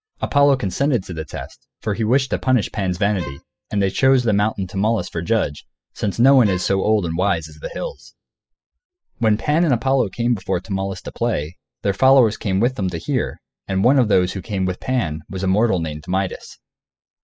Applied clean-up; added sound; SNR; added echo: classical method spectral subtraction.